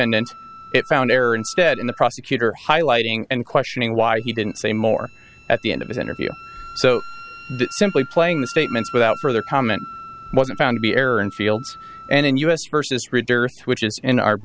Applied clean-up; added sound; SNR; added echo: none; Wind instrument, woodwind instrument; 19 dB; none.